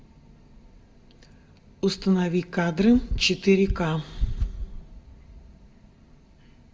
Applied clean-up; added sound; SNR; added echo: none; none; none; reverberation time 1.0 s.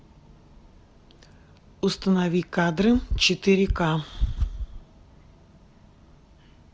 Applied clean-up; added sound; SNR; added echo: none; none; none; none.